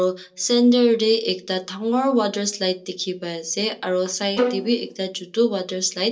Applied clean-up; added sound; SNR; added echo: neural separator model SepFormer DNS4.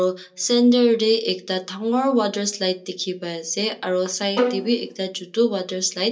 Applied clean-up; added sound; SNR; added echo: none; Bowed string instrument; 3 dB; reverberation time 0.2 s.